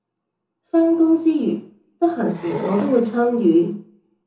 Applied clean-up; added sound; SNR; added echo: none; Wood; 12 dB; reverberation time 0.6 s.